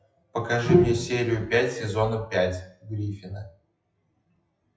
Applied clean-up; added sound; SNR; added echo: classical method WPE with log-MMSE.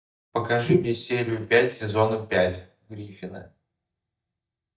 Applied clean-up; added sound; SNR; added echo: neural mask model DeepFilterNet 3.